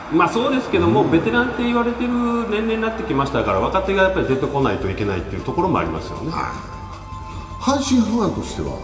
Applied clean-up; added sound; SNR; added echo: none; none; none; reverberation time 2.0 s.